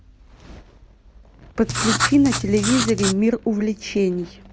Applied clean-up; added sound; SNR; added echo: none; Writing; 2 dB; none.